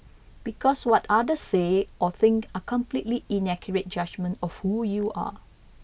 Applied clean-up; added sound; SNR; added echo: none; none; none; none.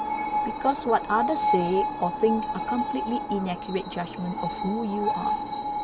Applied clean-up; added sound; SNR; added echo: none; Screech; 1 dB; none.